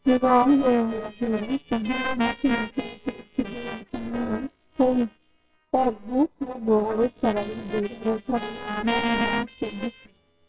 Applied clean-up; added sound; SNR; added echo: neural separator model SepFormer WHAMR!.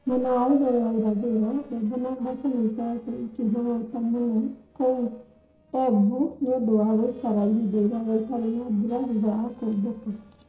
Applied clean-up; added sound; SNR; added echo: neural separator model SepFormer DNS4.